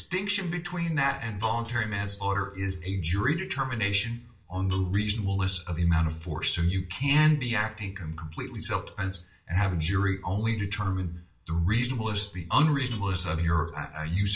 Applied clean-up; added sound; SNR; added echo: neural separator model SepFormer DNS4.